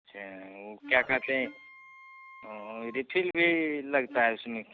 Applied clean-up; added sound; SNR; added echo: none; Wind instrument, woodwind instrument + Wind instrument, woodwind instrument; 19 dB; none.